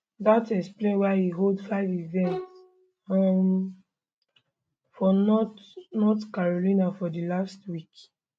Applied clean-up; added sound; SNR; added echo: neural mask model RNNoise.